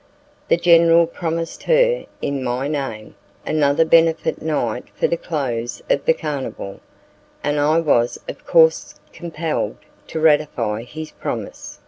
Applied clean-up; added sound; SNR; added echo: none; none; none; none.